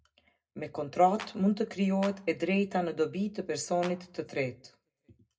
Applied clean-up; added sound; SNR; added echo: none; Clapping; 16 dB; reverberation time 0.2 s.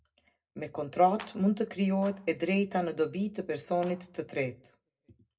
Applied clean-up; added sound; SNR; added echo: neural separator model SepFormer DNS4.